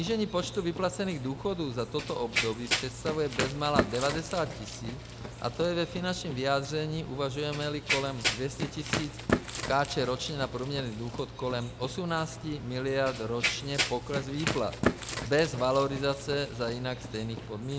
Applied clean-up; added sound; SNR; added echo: none; Run; 4 dB; none.